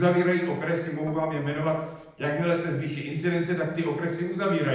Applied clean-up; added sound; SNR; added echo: neural separator model SepFormer DNS4.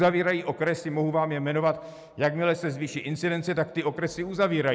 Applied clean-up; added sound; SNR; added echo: none; none; none; none.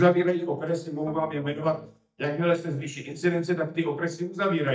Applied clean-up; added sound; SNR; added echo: neural mask model DeepFilterNet 3.